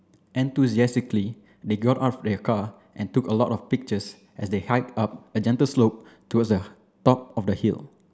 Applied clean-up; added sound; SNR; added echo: none; none; none; none.